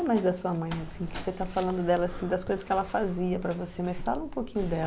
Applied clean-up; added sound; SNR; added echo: none; Slam; 17 dB; none.